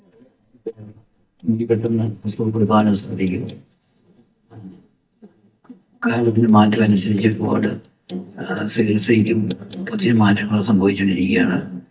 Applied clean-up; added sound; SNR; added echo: neural mask model DeepFilterNet 3.